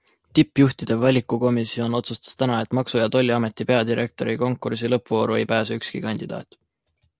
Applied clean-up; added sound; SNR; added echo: none; none; none; none.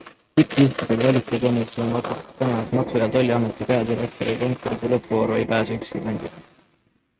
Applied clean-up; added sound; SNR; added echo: neural mask model RNNoise.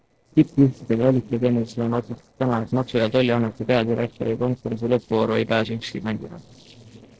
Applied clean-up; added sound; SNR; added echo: neural separator model SepFormer DNS4.